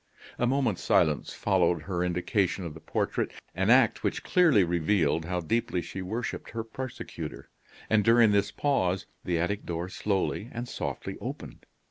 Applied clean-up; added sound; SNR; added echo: none; none; none; none.